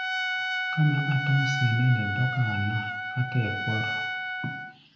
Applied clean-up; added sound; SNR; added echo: none; Trumpet; 3 dB; reverberation time 0.8 s.